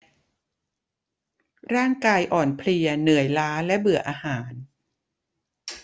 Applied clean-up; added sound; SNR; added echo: none; none; none; none.